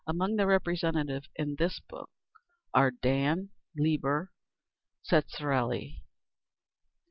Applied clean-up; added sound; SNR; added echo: none; none; none; none.